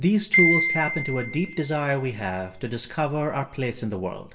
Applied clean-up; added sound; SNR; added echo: none; Marimba, xylophone; 2 dB; reverberation time 0.6 s.